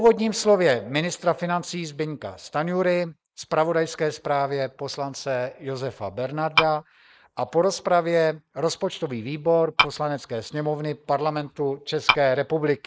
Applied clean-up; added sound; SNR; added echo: neural mask model Resemble Enhance denoiser.